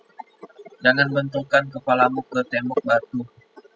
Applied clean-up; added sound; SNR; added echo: classical method spectral subtraction.